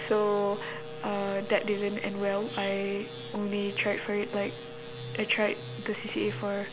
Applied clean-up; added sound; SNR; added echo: none; Wind instrument, woodwind instrument; 13 dB; none.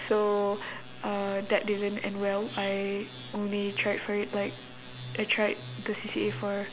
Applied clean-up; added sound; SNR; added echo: none; none; none; none.